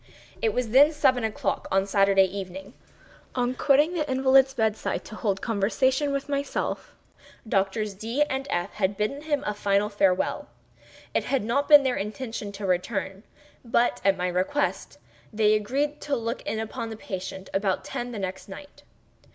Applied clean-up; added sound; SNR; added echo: none; none; none; none.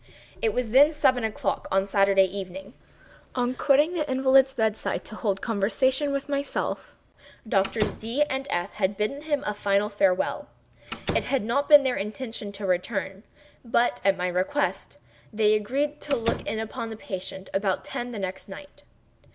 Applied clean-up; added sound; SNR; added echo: none; Slam; 10 dB; none.